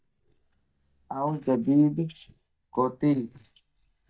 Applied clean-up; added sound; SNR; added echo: neural mask model DeepFilterNet 3.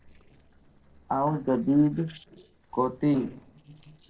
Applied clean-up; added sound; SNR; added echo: neural separator model SepFormer DNS4.